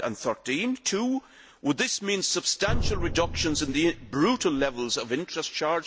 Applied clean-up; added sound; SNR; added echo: none; Drum; 5 dB; none.